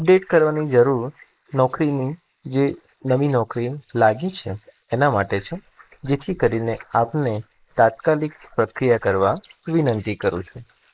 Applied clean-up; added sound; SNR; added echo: neural mask model Resemble Enhance denoiser.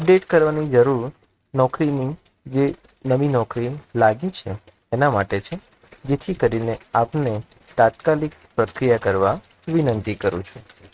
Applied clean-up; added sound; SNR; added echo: neural mask model RNNoise.